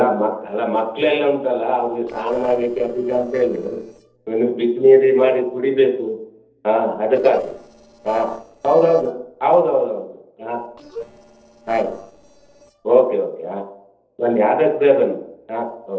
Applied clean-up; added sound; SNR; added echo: neural separator model SepFormer DNS4.